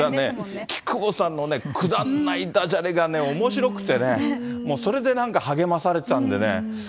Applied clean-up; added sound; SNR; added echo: none; none; none; none.